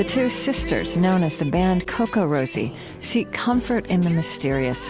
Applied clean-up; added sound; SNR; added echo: none; none; none; none.